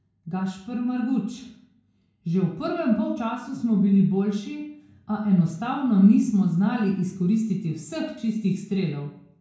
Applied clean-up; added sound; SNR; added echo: none; none; none; reverberation time 0.5 s.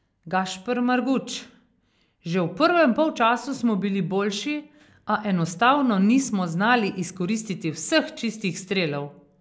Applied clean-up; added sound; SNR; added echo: none; none; none; none.